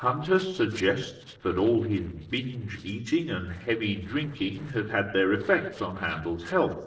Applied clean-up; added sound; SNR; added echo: neural separator model SepFormer DNS4.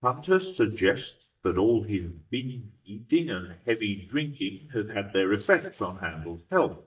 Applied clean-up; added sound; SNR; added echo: neural mask model DeepFilterNet 3.